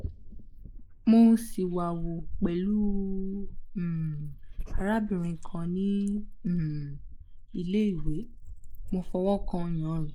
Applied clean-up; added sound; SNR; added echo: neural mask model Resemble Enhance denoiser.